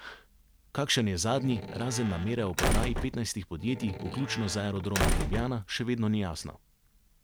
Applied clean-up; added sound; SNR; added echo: none; Squeak / Slam / Wood; 1 dB; none.